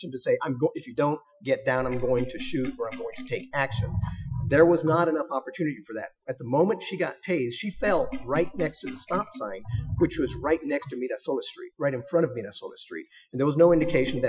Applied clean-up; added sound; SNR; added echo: classical method Wiener filter.